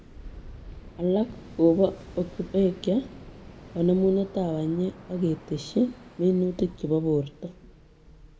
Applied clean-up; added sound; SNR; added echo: none; Waves, surf; 18 dB; reverberation time 1.3 s.